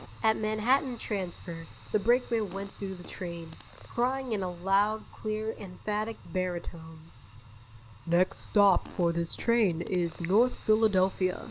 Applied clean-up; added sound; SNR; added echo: none; Fire + Fart; 19 dB; none.